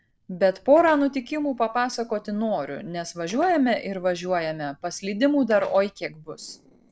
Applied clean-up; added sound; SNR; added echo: neural separator model SepFormer DNS4.